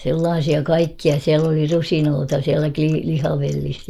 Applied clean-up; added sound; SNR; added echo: neural mask model Resemble Enhance denoiser.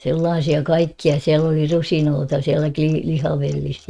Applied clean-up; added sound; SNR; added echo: neural mask model RNNoise.